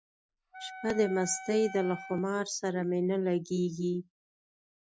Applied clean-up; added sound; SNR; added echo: none; Wind instrument, woodwind instrument; 13 dB; none.